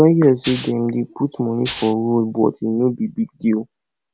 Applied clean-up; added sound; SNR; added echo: none; Rattle (instrument); 12 dB; none.